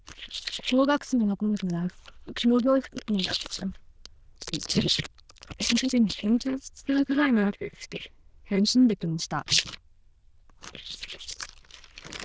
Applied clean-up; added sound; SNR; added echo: neural diffusion model UNIVERSE++.